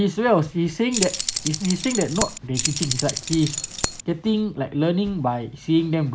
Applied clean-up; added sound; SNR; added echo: none; Keys jangling; 4 dB; none.